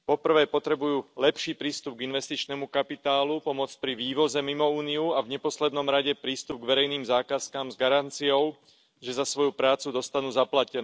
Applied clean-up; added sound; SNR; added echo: none; none; none; none.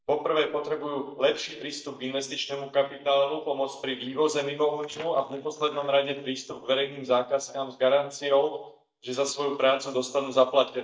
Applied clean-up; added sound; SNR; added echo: neural mask model DeepFilterNet 3.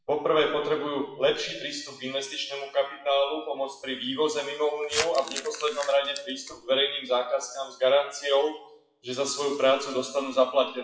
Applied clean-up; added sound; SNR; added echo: classical method WPE with log-MMSE.